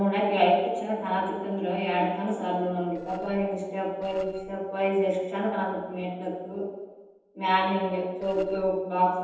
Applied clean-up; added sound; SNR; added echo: neural separator model SepFormer DNS4.